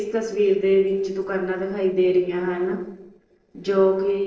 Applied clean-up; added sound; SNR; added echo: neural separator model SepFormer DNS4.